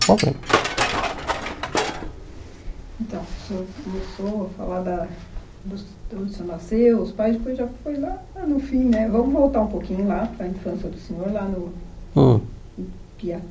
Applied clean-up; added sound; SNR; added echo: none; Tools; 1 dB; none.